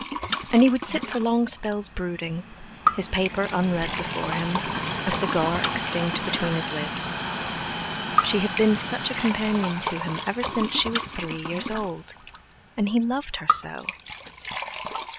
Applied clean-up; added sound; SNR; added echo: none; Train + Liquid; 4 dB; none.